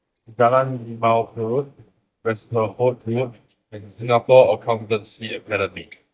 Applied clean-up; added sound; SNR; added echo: neural mask model DeepFilterNet 3.